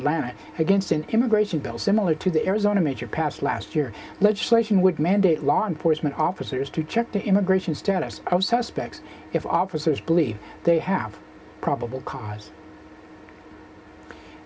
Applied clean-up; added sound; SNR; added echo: none; none; none; reverberation time 0.3 s.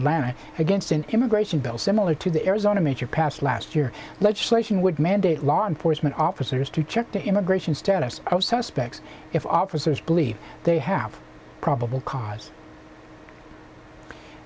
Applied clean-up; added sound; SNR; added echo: none; none; none; none.